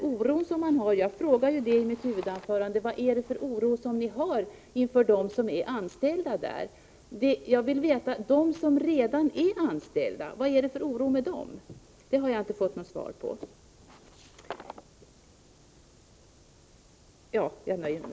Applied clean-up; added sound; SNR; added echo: none; none; none; none.